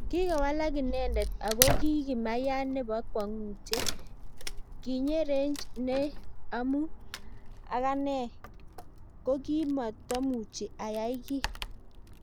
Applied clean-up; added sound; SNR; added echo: none; Tearing / Wood; 2 dB; none.